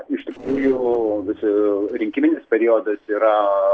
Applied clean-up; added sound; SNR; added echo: neural separator model SepFormer DNS4.